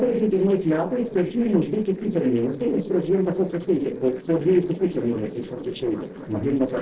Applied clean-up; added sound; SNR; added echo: neural separator model SepFormer DNS4.